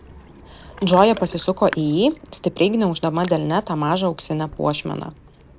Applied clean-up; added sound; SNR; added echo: none; Ocean; 19 dB; none.